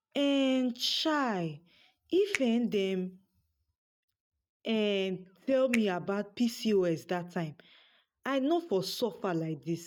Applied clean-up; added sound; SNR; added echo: neural mask model RNNoise.